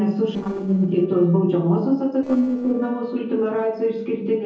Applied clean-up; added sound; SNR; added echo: neural separator model SepFormer DNS4.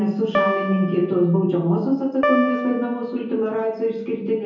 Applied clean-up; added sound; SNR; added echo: none; Piano; 5 dB; reverberation time 0.7 s.